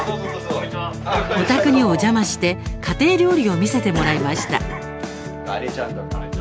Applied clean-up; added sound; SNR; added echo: none; Cough; 15 dB; none.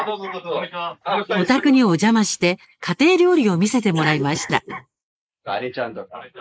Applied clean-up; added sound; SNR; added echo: neural mask model Resemble Enhance denoiser.